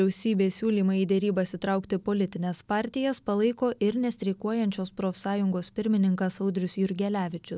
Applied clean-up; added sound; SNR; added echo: none; none; none; none.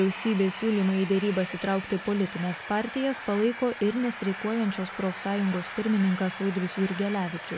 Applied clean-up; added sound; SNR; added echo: none; Train; 12 dB; none.